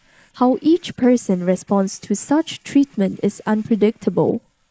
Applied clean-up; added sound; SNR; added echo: neural mask model Resemble Enhance denoiser.